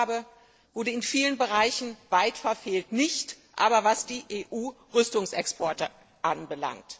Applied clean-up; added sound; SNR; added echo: neural separator model SepFormer DNS4.